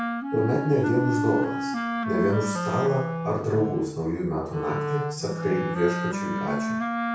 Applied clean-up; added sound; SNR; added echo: none; Wind instrument, woodwind instrument; 2 dB; reverberation time 0.6 s.